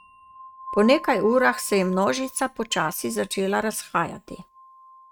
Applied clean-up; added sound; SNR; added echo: neural mask model RNNoise.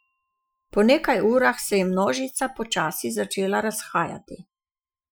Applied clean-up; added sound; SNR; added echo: classical method Wiener filter.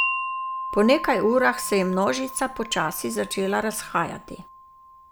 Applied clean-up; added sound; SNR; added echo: none; Wind chime; 9 dB; none.